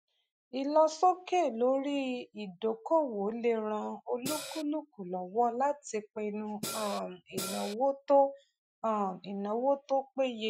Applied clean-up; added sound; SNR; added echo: classical method Wiener filter.